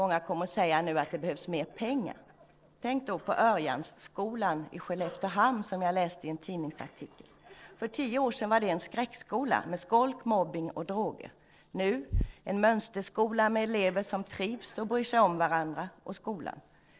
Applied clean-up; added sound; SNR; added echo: neural separator model SepFormer DNS4.